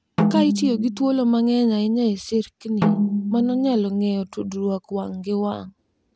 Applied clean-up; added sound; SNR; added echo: none; Snare drum; 4 dB; none.